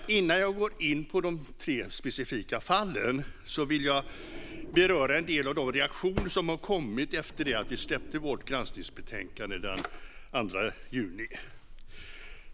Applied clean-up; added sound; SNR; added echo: none; Drawer open or close; 11 dB; none.